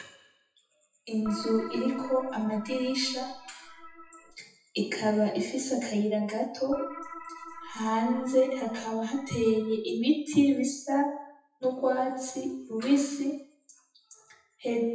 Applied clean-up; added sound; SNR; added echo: classical method WPE with log-MMSE.